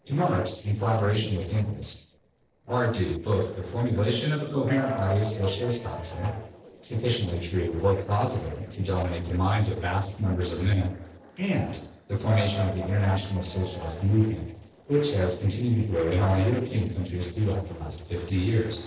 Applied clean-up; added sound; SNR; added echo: neural separator model SepFormer DNS4.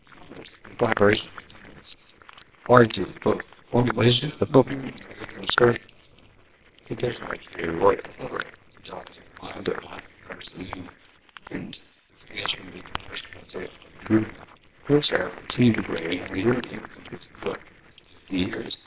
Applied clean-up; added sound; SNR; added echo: neural separator model SepFormer WHAMR!.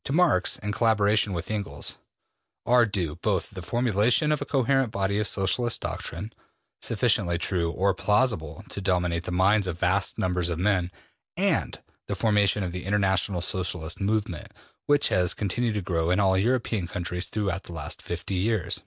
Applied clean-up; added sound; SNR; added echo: none; none; none; none.